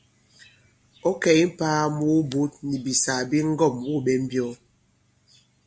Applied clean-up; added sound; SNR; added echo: none; none; none; none.